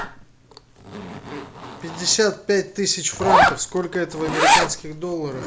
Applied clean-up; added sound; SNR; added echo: none; Zipper (clothing); -2 dB; none.